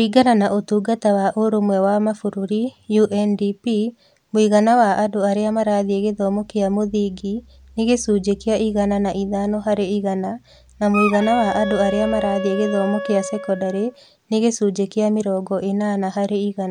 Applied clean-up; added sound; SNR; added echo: none; Wind instrument, woodwind instrument; 8 dB; none.